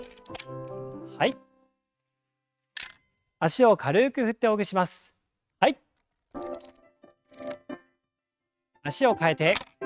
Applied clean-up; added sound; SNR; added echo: neural mask model RNNoise.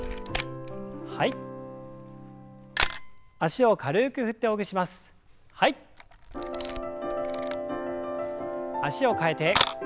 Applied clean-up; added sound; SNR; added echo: none; Camera; 5 dB; none.